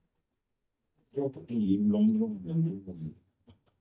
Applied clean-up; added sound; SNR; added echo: neural mask model DeepFilterNet 3.